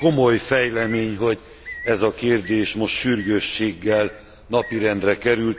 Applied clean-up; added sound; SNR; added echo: none; Bird; 19 dB; none.